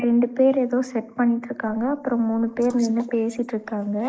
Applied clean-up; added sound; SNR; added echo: neural mask model Resemble Enhance denoiser.